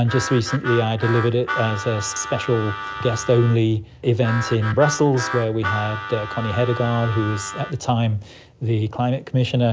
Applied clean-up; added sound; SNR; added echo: none; Harmonica; 9 dB; none.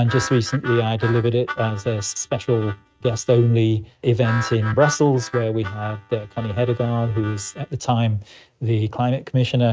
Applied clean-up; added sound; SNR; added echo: neural mask model RNNoise.